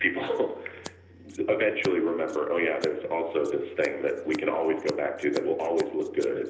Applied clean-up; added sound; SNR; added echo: none; Scissors; 18 dB; reverberation time 0.8 s.